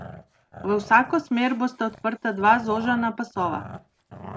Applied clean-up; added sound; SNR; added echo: none; Growling; 17 dB; none.